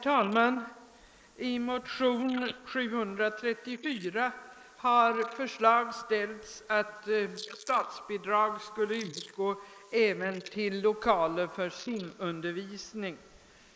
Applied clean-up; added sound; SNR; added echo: neural mask model Resemble Enhance denoiser.